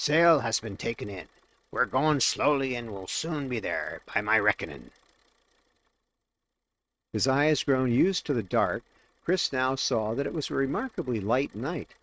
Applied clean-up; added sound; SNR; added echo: neural mask model RNNoise.